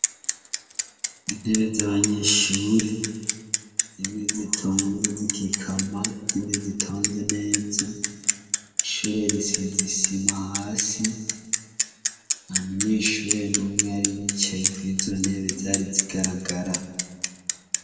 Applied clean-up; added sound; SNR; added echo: none; Bicycle; 1 dB; reverberation time 1.6 s.